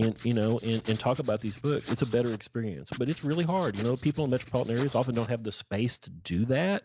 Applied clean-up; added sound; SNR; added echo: none; Writing; 15 dB; none.